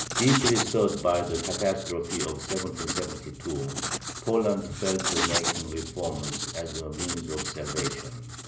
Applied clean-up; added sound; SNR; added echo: none; Writing; 3 dB; reverberation time 0.5 s.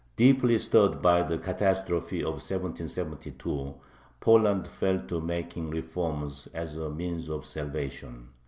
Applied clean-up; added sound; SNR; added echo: none; none; none; none.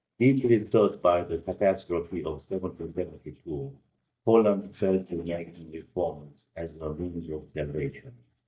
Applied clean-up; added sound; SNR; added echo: neural mask model DeepFilterNet 3.